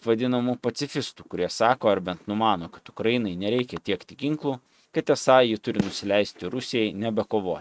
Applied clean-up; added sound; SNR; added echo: neural mask model RNNoise.